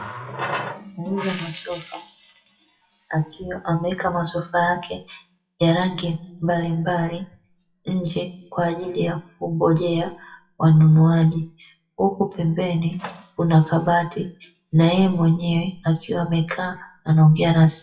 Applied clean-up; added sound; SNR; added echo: classical method WPE with log-MMSE.